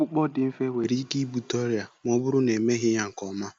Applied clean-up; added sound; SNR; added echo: none; none; none; none.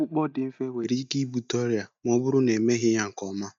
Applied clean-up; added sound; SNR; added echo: neural mask model DeepFilterNet 3.